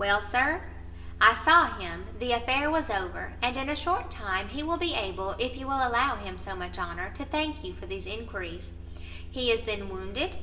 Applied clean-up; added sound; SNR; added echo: none; none; none; reverberation time 0.8 s.